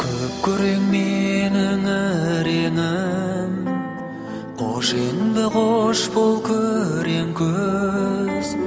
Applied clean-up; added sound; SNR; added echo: none; none; none; none.